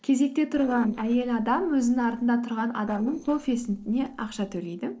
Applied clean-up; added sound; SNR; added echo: neural separator model SepFormer DNS4.